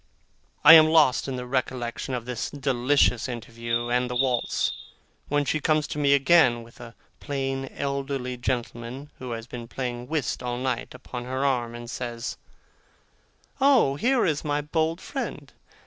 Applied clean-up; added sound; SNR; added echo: none; Bird vocalization, bird call, bird song; 5 dB; none.